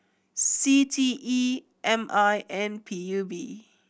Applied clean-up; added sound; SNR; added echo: none; none; none; none.